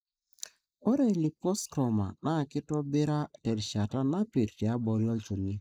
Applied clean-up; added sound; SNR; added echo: neural mask model Resemble Enhance denoiser.